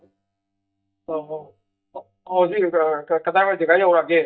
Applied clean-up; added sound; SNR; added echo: neural mask model DeepFilterNet 3.